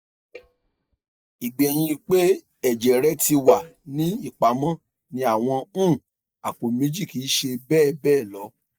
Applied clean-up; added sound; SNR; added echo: neural mask model DeepFilterNet 3.